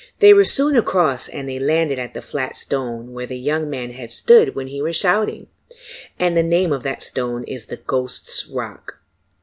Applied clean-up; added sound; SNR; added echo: none; none; none; none.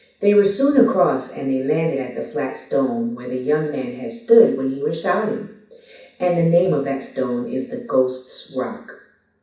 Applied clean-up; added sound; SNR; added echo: none; none; none; reverberation time 0.6 s.